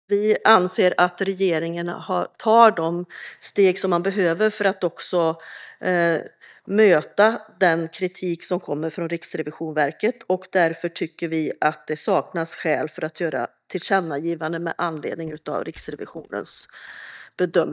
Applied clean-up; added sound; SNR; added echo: neural mask model DeepFilterNet 3.